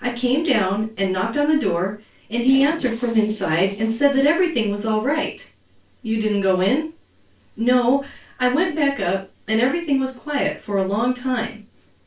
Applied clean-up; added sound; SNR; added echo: neural separator model SepFormer DNS4.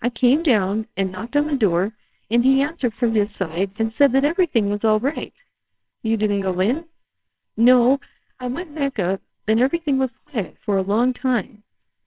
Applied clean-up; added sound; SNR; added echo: neural separator model SepFormer WHAMR!.